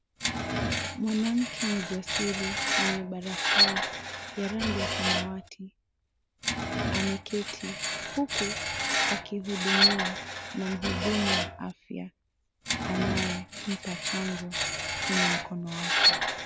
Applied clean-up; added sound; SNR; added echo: none; Screech; -4 dB; none.